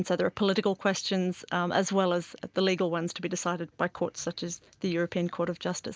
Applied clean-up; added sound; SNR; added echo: none; none; none; none.